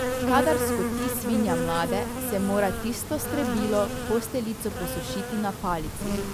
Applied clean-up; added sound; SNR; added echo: none; Insect; 1 dB; none.